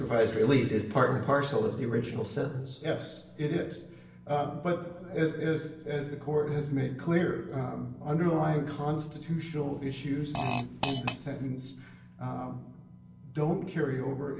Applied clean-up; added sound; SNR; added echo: none; Fart; 5 dB; reverberation time 0.7 s.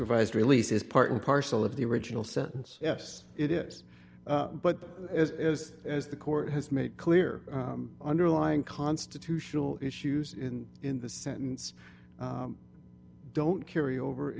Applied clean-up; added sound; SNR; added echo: none; none; none; none.